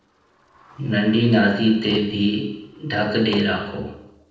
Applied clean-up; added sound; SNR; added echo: neural separator model SepFormer DNS4.